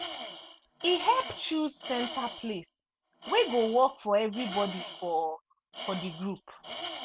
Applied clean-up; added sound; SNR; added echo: none; Tools; 11 dB; none.